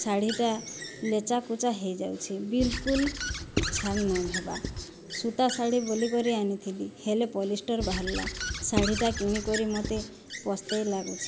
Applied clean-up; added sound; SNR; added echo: none; Squeak / Writing; 7 dB; none.